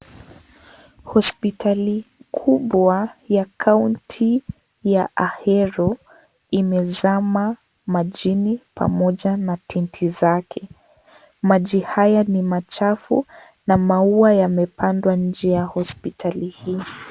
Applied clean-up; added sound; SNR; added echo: none; none; none; none.